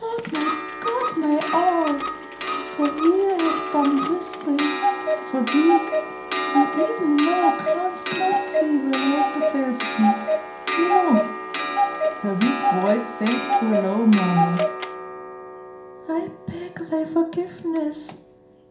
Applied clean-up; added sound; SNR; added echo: none; Clock; 2 dB; reverberation time 0.5 s.